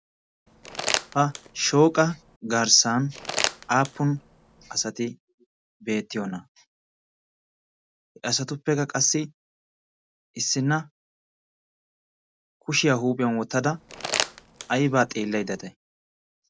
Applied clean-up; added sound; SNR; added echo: none; Crumpling, crinkling; 6 dB; none.